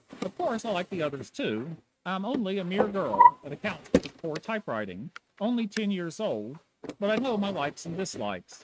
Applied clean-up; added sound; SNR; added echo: neural mask model RNNoise.